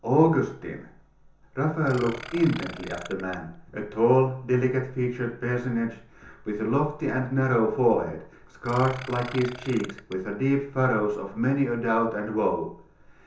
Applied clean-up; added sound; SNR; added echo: none; Burping, eructation; 15 dB; reverberation time 0.6 s.